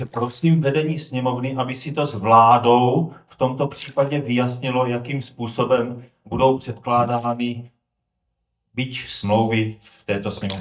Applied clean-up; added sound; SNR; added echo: neural mask model DeepFilterNet 3.